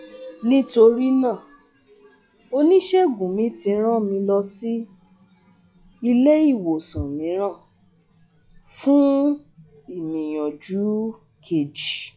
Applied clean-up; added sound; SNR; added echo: classical method log-MMSE.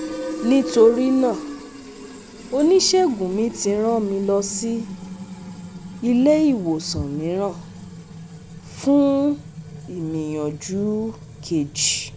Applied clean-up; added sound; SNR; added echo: none; Fill (with liquid); 12 dB; none.